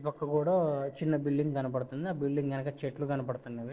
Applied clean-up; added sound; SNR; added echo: neural separator model SepFormer DNS4.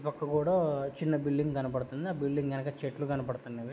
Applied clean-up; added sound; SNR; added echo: none; none; none; none.